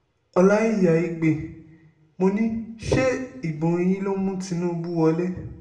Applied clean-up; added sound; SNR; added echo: none; none; none; reverberation time 0.6 s.